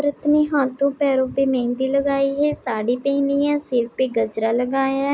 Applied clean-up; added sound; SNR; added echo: none; none; none; none.